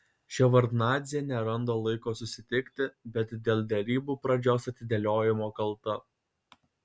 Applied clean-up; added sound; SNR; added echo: none; none; none; none.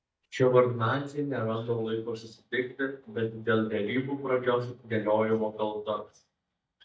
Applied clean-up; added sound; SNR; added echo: neural mask model DeepFilterNet 3.